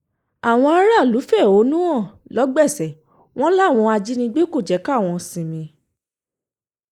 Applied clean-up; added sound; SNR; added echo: neural mask model Resemble Enhance denoiser.